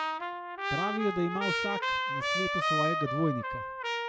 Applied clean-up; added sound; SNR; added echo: none; Trumpet; -2 dB; none.